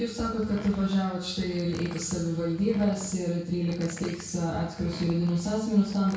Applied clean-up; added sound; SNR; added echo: none; Door; 19 dB; reverberation time 0.6 s.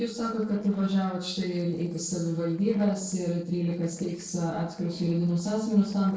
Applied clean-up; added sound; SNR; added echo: neural separator model SepFormer DNS4.